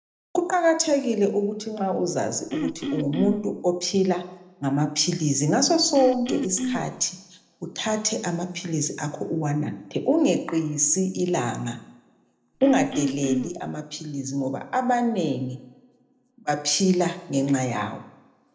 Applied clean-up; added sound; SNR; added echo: none; Cough; 5 dB; reverberation time 0.7 s.